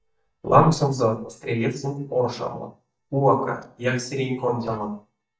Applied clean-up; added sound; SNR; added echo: neural mask model DeepFilterNet 3.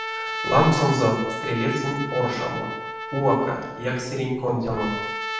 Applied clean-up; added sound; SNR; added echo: none; Trumpet; 7 dB; reverberation time 0.7 s.